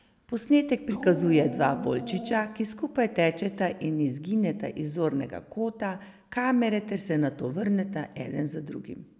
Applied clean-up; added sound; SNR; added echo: none; Dog; 9 dB; none.